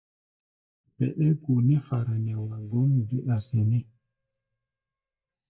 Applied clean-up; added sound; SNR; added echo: neural mask model DeepFilterNet 3.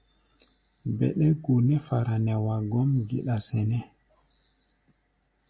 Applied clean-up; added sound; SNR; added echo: none; none; none; none.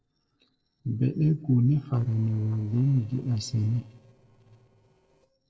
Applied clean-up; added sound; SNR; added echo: neural separator model SepFormer DNS4.